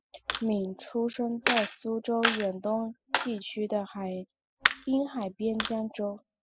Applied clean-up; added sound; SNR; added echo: classical method spectral subtraction.